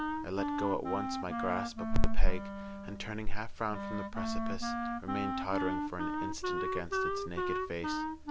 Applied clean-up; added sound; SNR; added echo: none; Wind instrument, woodwind instrument; 6 dB; none.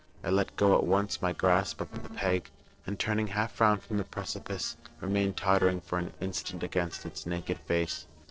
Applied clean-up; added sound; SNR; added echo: neural separator model SepFormer DNS4.